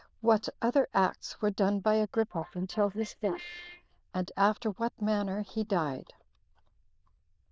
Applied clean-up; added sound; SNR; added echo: neural diffusion model UNIVERSE++.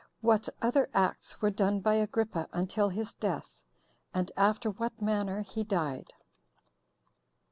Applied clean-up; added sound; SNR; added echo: none; none; none; none.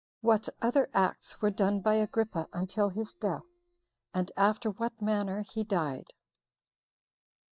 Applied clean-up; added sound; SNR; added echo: neural mask model DeepFilterNet 3.